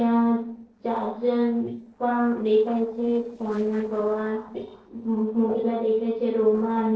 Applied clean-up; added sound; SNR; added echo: neural separator model SepFormer DNS4.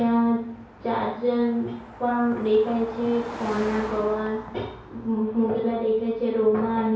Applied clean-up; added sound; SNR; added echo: none; Car passing by; 16 dB; reverberation time 0.6 s.